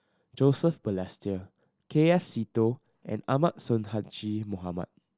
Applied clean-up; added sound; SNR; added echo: none; none; none; none.